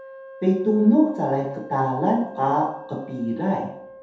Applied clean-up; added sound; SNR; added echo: none; Wind instrument, woodwind instrument; 18 dB; reverberation time 0.8 s.